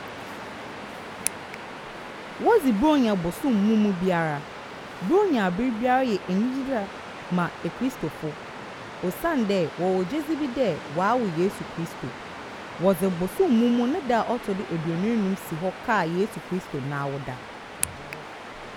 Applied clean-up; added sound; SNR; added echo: none; Waves, surf; 12 dB; none.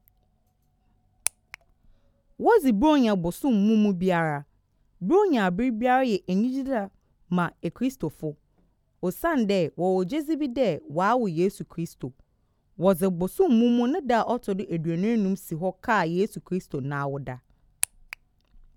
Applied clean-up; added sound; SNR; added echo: none; none; none; none.